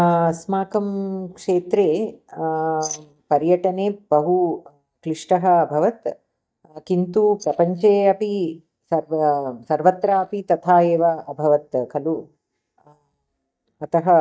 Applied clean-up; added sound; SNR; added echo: neural mask model DeepFilterNet 3.